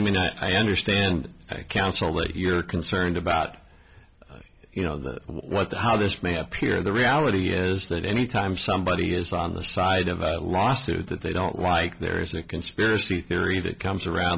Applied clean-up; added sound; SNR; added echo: none; none; none; none.